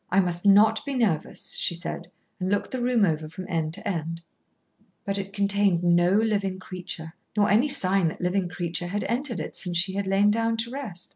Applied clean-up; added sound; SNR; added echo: none; none; none; none.